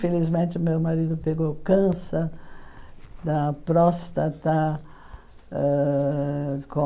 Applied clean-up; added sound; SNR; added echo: none; Chewing, mastication / Livestock, farm animals, working animals; 16 dB; none.